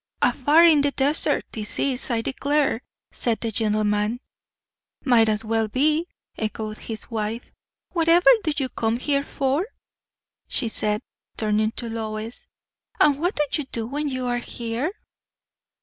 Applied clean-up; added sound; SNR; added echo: none; none; none; none.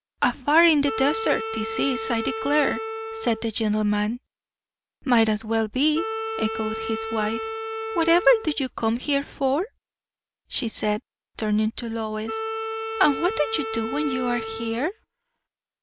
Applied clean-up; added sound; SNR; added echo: none; Wind instrument, woodwind instrument; 6 dB; none.